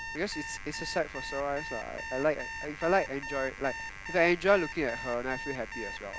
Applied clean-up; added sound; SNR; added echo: none; Alarm; 9 dB; none.